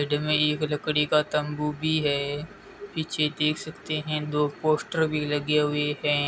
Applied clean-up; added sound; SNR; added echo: none; none; none; none.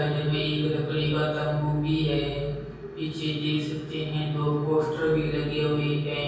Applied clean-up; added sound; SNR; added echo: none; none; none; reverberation time 1.3 s.